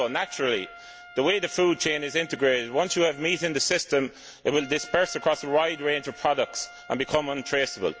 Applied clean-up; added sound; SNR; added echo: none; Trumpet; 20 dB; none.